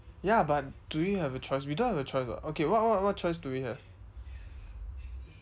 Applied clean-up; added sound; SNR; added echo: none; none; none; none.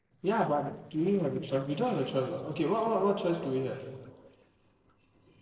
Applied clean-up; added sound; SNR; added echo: neural separator model SepFormer DNS4.